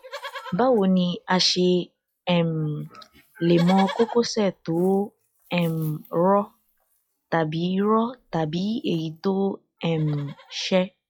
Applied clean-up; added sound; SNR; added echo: classical method log-MMSE.